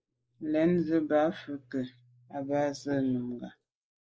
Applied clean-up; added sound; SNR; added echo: neural mask model Resemble Enhance denoiser.